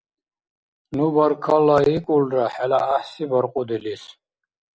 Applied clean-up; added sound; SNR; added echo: none; none; none; none.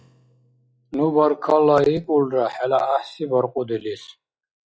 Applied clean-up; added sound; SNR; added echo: classical method log-MMSE.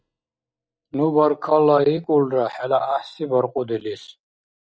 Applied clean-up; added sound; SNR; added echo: neural mask model DeepFilterNet 3.